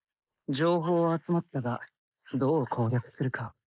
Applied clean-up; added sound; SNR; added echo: neural mask model Resemble Enhance denoiser.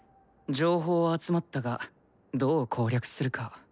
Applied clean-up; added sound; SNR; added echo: none; none; none; none.